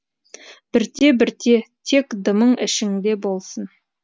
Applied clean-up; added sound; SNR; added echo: none; none; none; none.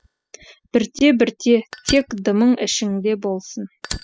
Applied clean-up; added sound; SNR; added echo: classical method spectral subtraction.